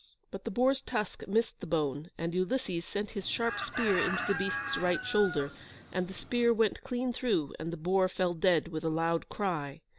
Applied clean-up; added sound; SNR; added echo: none; Chicken, rooster; 6 dB; none.